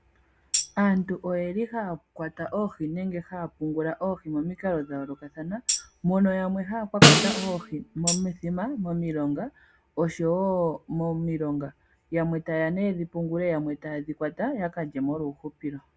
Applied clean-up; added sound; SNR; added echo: none; Tambourine + Snare drum; -3 dB; none.